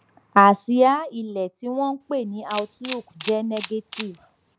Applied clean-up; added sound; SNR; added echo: none; Camera; 16 dB; none.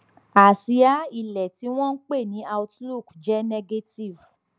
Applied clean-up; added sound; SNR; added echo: none; none; none; none.